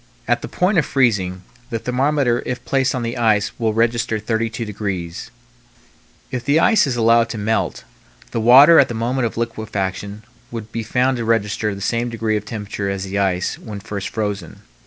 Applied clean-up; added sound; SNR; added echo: none; none; none; none.